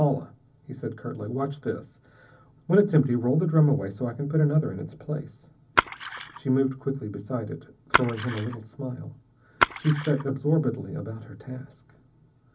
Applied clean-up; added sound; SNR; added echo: none; Splash, splatter; 4 dB; reverberation time 0.4 s.